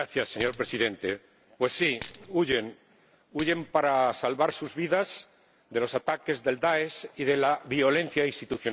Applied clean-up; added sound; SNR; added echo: none; Coin (dropping); 7 dB; none.